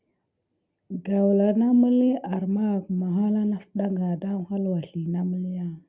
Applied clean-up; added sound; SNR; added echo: none; none; none; none.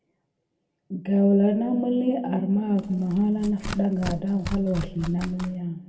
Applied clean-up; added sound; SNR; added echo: none; Tearing; 11 dB; reverberation time 1.6 s.